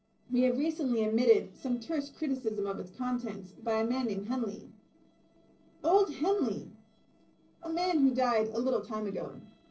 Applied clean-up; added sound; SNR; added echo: neural separator model SepFormer DNS4.